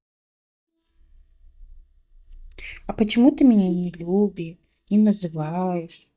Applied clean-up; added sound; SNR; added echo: neural mask model DeepFilterNet 3.